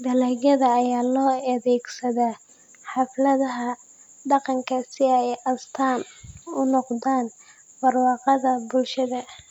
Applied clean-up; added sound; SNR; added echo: none; none; none; none.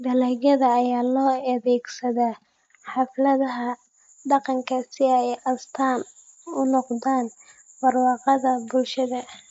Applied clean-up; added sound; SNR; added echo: neural mask model Resemble Enhance denoiser.